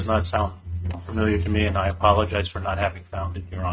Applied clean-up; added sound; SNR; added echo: neural mask model RNNoise.